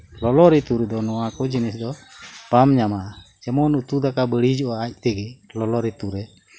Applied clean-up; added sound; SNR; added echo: none; none; none; none.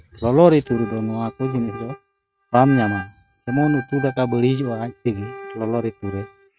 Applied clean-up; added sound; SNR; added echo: neural mask model RNNoise.